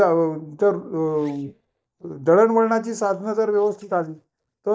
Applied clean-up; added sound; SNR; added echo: neural mask model DeepFilterNet 3.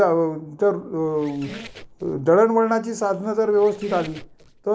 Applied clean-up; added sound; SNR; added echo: none; Squeak; 19 dB; none.